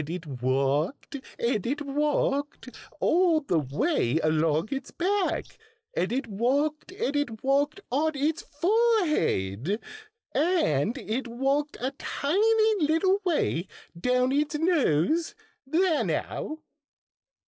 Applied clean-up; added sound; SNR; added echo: neural separator model SepFormer DNS4.